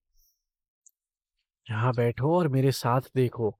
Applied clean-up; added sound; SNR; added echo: neural mask model Resemble Enhance denoiser.